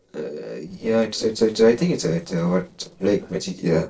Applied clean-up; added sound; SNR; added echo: neural separator model SepFormer DNS4.